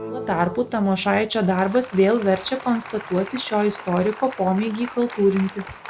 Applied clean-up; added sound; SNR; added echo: none; Applause; 15 dB; none.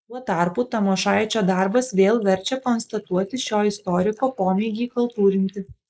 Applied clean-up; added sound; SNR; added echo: neural mask model Resemble Enhance denoiser.